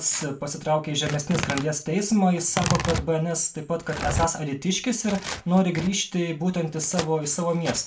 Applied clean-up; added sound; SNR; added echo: none; Tearing; 9 dB; reverberation time 0.2 s.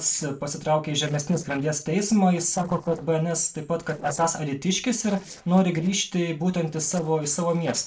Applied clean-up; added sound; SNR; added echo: neural separator model SepFormer DNS4.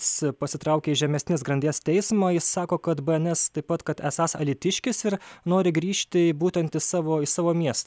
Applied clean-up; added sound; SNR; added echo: none; none; none; none.